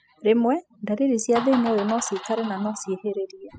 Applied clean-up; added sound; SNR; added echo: classical method spectral subtraction.